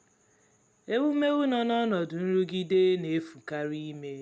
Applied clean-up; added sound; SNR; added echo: none; none; none; none.